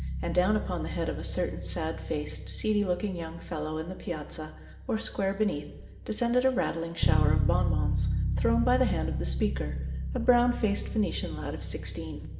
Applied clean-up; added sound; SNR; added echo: none; Bass guitar; 1 dB; reverberation time 1.0 s.